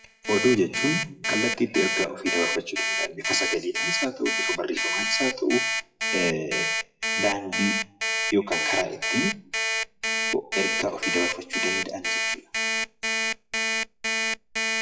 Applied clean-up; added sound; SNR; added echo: classical method WPE with log-MMSE.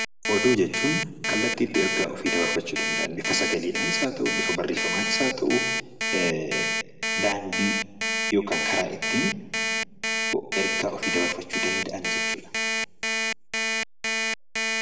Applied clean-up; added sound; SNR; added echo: none; Alarm; -1 dB; reverberation time 1.2 s.